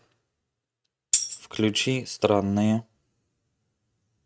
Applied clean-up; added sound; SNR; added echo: neural mask model RNNoise.